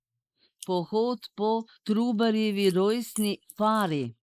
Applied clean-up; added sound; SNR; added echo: neural mask model Resemble Enhance denoiser.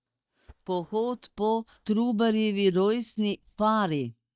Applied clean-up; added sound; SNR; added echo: neural mask model DeepFilterNet 3.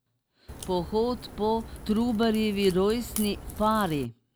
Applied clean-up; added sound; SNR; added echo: none; Crack; 13 dB; none.